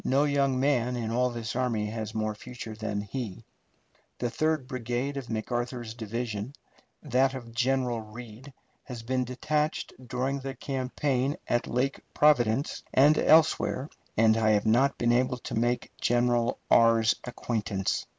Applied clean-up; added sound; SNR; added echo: none; none; none; none.